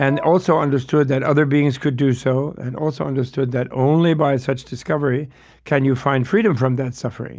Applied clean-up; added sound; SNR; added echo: none; Wind instrument, woodwind instrument; 15 dB; none.